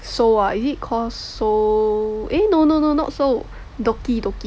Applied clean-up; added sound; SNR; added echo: none; none; none; none.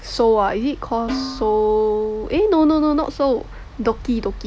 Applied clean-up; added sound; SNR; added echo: none; Snare drum; 12 dB; none.